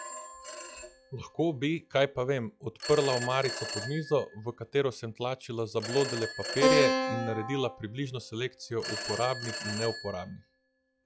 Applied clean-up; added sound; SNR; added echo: classical method log-MMSE.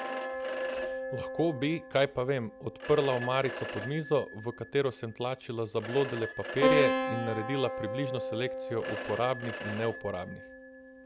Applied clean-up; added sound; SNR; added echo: none; Keyboard (musical) + Telephone; 3 dB; none.